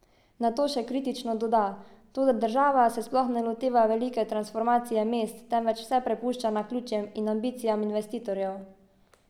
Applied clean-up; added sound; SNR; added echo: none; none; none; none.